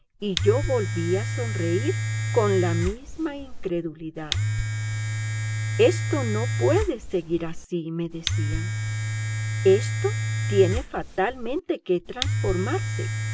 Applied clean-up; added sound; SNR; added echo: none; Domestic sounds, home sounds; 1 dB; none.